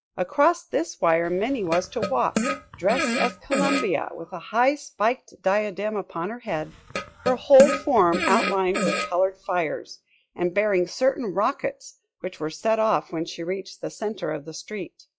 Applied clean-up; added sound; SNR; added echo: classical method log-MMSE.